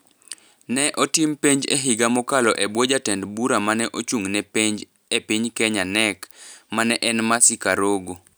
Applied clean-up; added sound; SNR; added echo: none; none; none; none.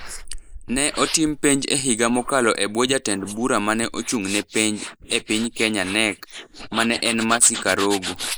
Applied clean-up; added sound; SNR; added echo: neural mask model Resemble Enhance denoiser.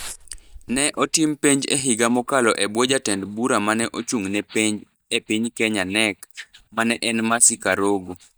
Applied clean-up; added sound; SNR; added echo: neural mask model DeepFilterNet 3.